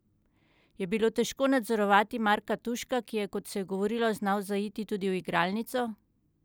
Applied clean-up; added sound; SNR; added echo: none; none; none; none.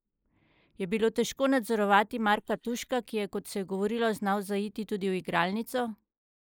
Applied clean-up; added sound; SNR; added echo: neural mask model Resemble Enhance denoiser.